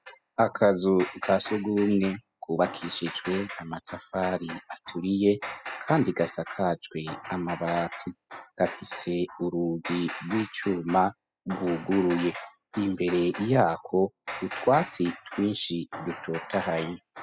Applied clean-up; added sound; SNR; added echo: classical method spectral subtraction.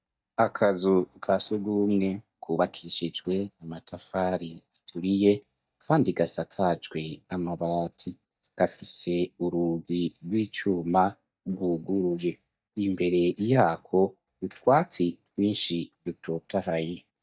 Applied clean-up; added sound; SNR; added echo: neural mask model DeepFilterNet 3.